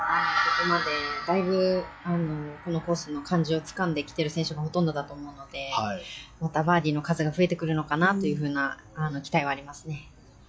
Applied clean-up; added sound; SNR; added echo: classical method log-MMSE.